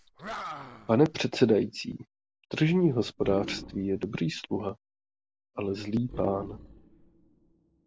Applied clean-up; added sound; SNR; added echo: none; Animal; 16 dB; none.